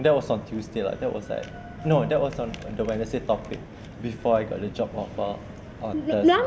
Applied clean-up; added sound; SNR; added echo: none; none; none; none.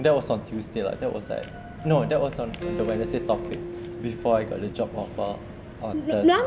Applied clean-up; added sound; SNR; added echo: none; Acoustic guitar; 13 dB; none.